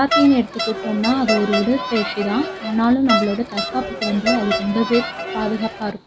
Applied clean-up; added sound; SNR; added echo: none; Crowd; 4 dB; none.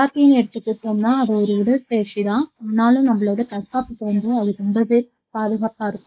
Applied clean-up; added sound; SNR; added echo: neural mask model Resemble Enhance denoiser.